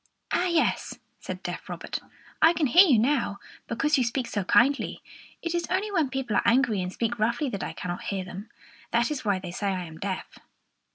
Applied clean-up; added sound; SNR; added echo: none; none; none; none.